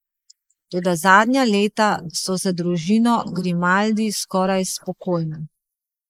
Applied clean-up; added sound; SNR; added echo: neural mask model Resemble Enhance denoiser.